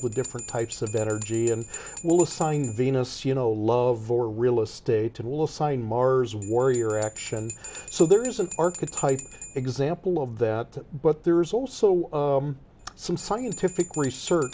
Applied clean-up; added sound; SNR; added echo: none; Bell; 16 dB; none.